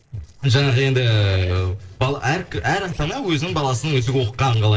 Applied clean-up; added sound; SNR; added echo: neural separator model SepFormer DNS4.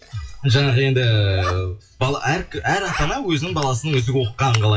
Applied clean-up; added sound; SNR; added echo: classical method WPE with log-MMSE.